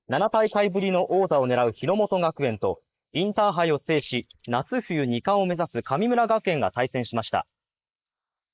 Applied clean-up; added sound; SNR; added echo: neural mask model Resemble Enhance denoiser.